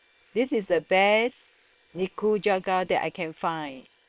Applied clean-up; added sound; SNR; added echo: neural separator model SepFormer WHAM!.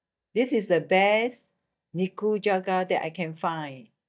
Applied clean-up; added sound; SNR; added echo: neural mask model DeepFilterNet 3.